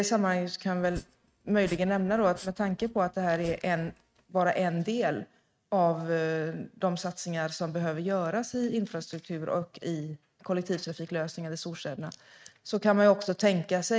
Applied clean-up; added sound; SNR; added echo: neural mask model RNNoise.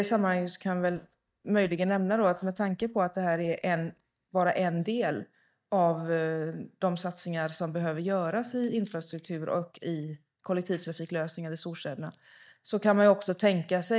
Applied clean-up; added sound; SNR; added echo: neural mask model DeepFilterNet 3.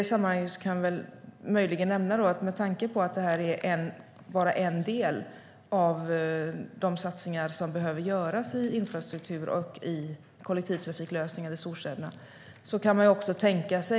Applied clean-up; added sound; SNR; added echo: none; none; none; none.